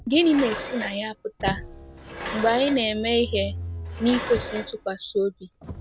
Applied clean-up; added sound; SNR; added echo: none; Motor vehicle (road) + Dishes, pots, and pans; 9 dB; none.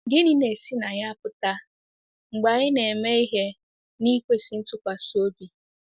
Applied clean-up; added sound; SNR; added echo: none; none; none; none.